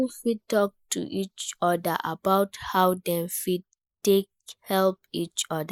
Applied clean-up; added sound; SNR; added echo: neural mask model Resemble Enhance denoiser.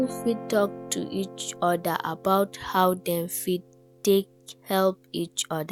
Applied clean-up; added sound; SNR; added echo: none; Guitar; 16 dB; none.